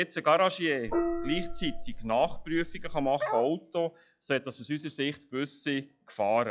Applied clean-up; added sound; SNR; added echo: classical method log-MMSE.